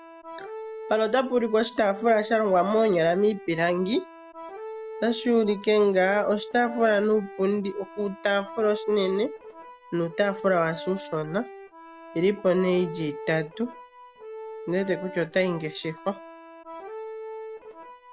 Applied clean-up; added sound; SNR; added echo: none; Accordion; 14 dB; none.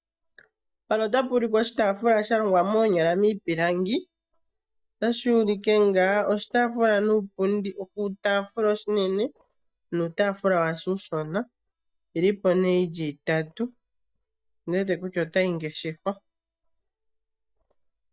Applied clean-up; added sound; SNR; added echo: neural mask model DeepFilterNet 3.